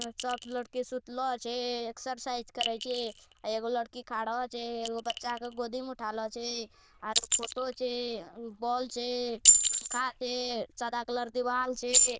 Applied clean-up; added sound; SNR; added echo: neural diffusion model UNIVERSE++.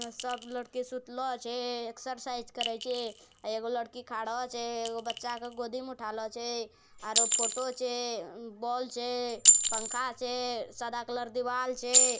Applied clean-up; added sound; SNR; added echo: none; Chink, clink; -3 dB; none.